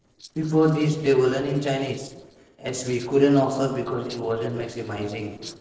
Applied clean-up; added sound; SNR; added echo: neural separator model SepFormer DNS4.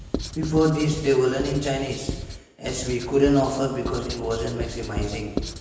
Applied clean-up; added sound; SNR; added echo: none; Writing; 9 dB; reverberation time 1.0 s.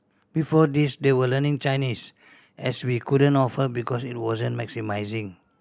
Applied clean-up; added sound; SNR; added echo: none; none; none; none.